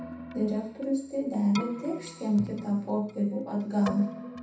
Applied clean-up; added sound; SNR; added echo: none; Keyboard (musical); 12 dB; reverberation time 0.7 s.